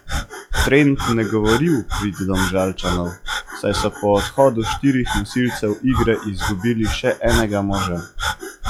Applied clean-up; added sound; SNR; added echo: classical method log-MMSE.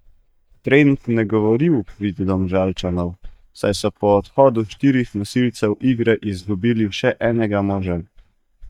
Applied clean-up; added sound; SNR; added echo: neural mask model DeepFilterNet 3.